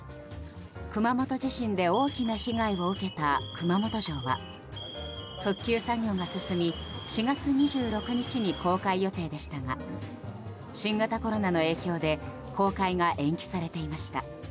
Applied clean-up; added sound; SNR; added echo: none; Alarm; 18 dB; none.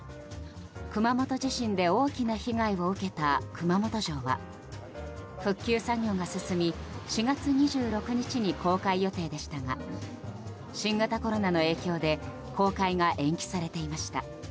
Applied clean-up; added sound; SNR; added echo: none; none; none; none.